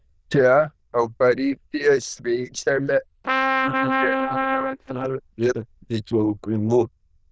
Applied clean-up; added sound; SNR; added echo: neural diffusion model UNIVERSE++.